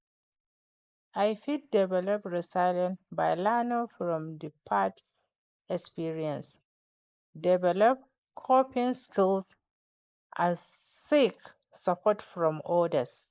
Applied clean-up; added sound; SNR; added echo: neural mask model Resemble Enhance denoiser.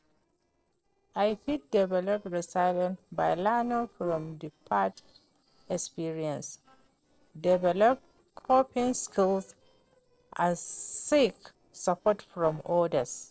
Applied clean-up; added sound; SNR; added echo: neural separator model SepFormer DNS4.